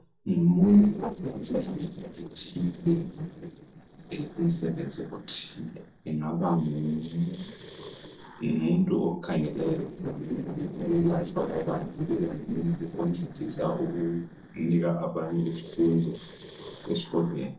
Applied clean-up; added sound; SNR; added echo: neural separator model SepFormer DNS4.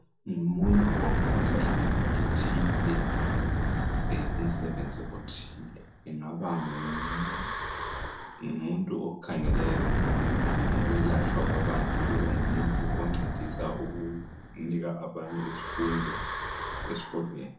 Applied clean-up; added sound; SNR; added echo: none; Wind / Breathing; -4 dB; reverberation time 0.6 s.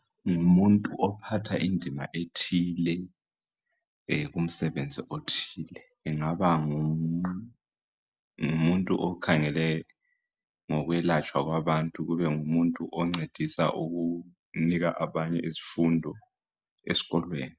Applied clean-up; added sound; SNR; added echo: none; none; none; none.